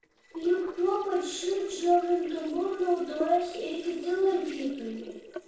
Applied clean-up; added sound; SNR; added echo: neural separator model SepFormer DNS4.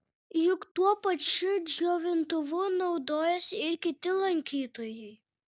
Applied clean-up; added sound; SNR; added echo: none; none; none; none.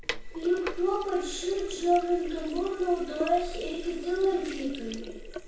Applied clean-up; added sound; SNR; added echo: none; Sink (filling or washing); 9 dB; reverberation time 0.7 s.